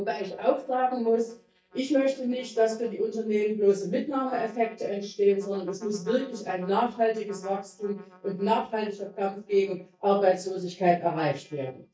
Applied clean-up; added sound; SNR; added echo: neural mask model DeepFilterNet 3.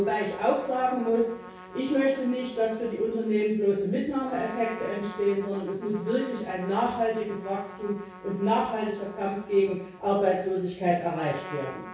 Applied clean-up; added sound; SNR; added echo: none; Trumpet; 17 dB; reverberation time 0.6 s.